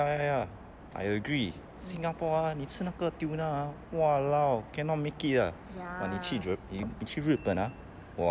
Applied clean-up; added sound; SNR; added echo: none; none; none; none.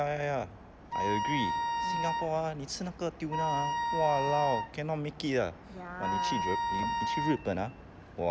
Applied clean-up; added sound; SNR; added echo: none; Wind instrument, woodwind instrument; -1 dB; none.